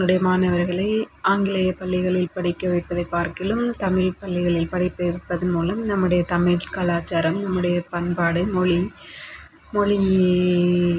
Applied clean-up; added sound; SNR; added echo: none; none; none; none.